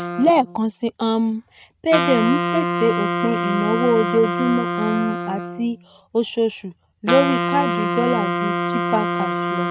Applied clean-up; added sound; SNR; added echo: neural mask model RNNoise.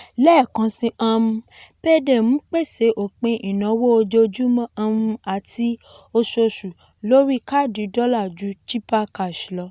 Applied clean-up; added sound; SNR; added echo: none; none; none; none.